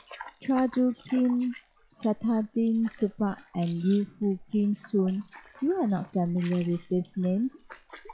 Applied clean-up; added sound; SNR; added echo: classical method log-MMSE.